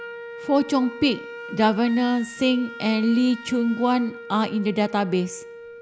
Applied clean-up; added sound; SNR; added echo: none; Wind instrument, woodwind instrument; 15 dB; none.